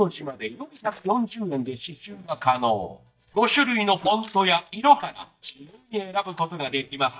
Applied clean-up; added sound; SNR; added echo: neural mask model DeepFilterNet 3.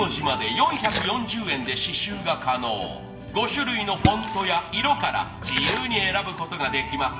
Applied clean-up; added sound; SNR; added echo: none; Splash, splatter; 8 dB; reverberation time 1.0 s.